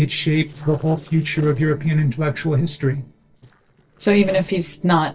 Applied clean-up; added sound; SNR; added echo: neural separator model SepFormer DNS4.